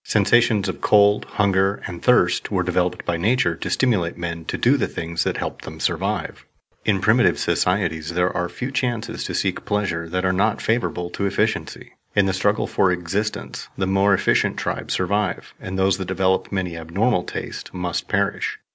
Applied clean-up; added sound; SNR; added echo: none; none; none; none.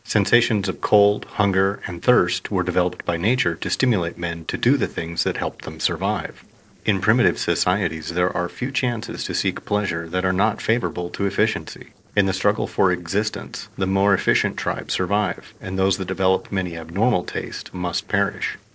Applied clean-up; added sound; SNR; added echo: neural separator model SepFormer DNS4.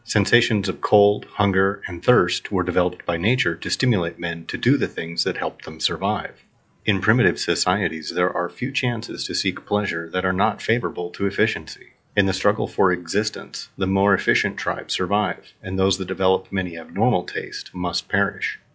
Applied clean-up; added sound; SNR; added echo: classical method log-MMSE.